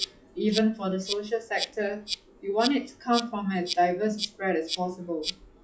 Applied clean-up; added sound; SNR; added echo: classical method log-MMSE.